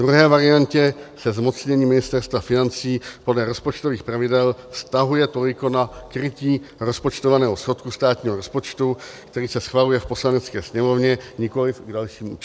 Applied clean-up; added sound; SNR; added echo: none; none; none; none.